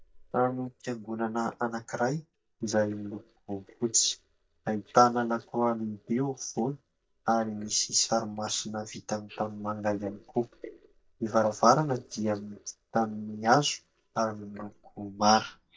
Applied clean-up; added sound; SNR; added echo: neural mask model DeepFilterNet 3.